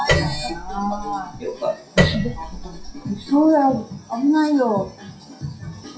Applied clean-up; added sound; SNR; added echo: classical method WPE with log-MMSE.